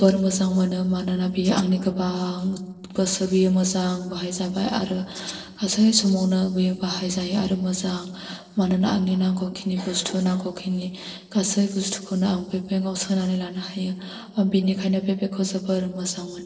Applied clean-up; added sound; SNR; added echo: neural separator model SepFormer DNS4.